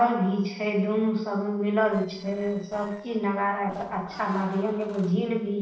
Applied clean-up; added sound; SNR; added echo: neural separator model SepFormer DNS4.